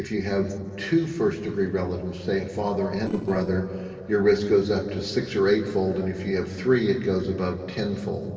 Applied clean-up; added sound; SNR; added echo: neural separator model SepFormer DNS4.